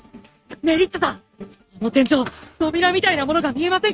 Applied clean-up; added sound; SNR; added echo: neural mask model RNNoise.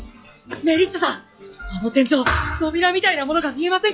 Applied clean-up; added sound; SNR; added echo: classical method log-MMSE.